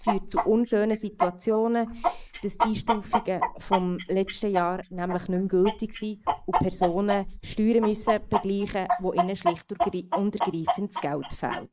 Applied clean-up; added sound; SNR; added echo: neural mask model Resemble Enhance denoiser.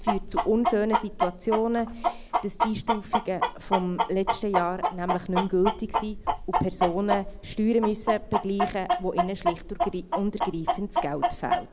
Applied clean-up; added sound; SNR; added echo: none; Chicken, rooster; 0 dB; none.